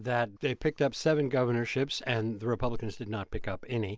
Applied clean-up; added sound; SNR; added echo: none; none; none; none.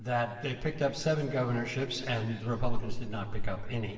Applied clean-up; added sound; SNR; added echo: none; none; none; reverberation time 2.5 s.